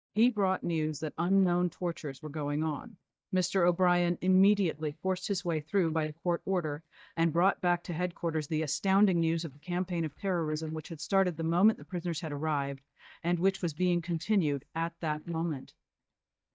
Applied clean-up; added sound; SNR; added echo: neural mask model DeepFilterNet 3.